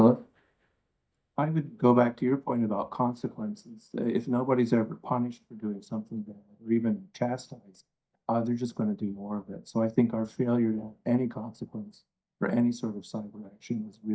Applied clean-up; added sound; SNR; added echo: neural mask model DeepFilterNet 3.